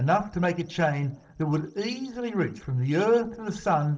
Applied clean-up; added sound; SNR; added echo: neural separator model SepFormer DNS4.